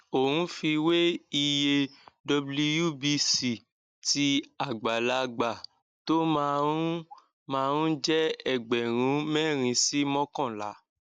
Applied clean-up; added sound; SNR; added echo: none; none; none; none.